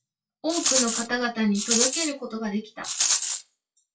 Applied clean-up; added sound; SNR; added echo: classical method WPE with log-MMSE.